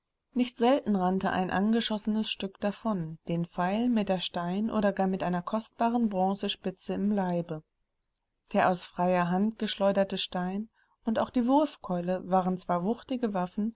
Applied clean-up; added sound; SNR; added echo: none; none; none; none.